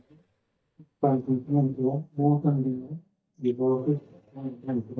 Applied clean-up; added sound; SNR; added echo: neural mask model DeepFilterNet 3.